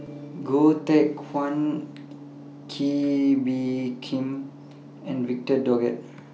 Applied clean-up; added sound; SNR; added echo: none; Gong; 17 dB; none.